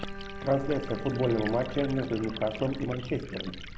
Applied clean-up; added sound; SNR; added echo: none; Bowed string instrument + Liquid; 9 dB; none.